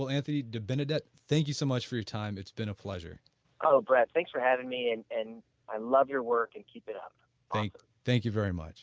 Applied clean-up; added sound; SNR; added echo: none; none; none; none.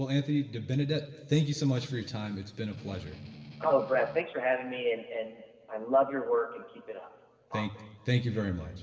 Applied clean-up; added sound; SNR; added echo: none; Strum; 15 dB; reverberation time 2.5 s.